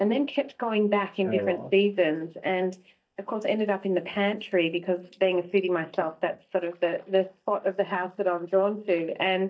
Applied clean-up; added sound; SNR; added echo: neural mask model DeepFilterNet 3.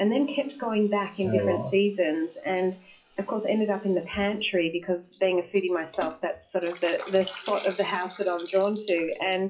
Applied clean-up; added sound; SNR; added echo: classical method WPE with log-MMSE.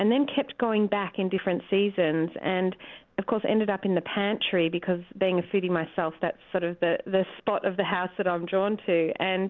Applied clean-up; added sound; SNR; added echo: none; none; none; none.